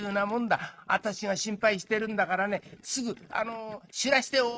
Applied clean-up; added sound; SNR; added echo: neural mask model RNNoise.